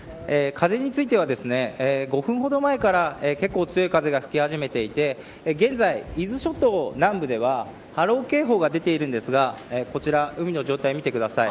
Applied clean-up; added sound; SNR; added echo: none; none; none; none.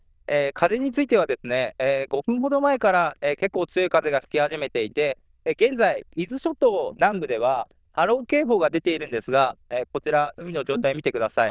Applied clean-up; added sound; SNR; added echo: neural diffusion model UNIVERSE++.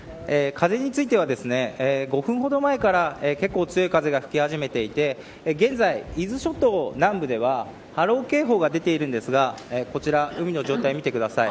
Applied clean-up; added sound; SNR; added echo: none; Cough; 12 dB; none.